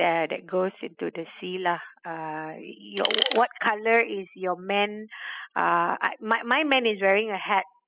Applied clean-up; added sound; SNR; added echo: classical method spectral subtraction.